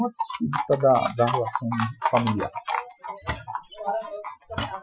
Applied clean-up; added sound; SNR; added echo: classical method Wiener filter.